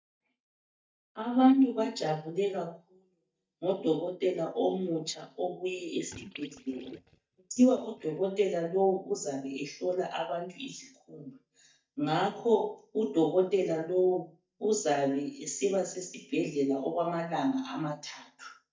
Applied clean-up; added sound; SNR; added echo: neural mask model DeepFilterNet 3.